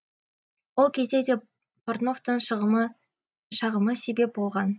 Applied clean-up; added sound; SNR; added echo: none; none; none; none.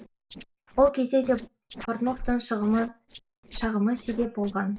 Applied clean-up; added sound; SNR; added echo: neural separator model SepFormer DNS4.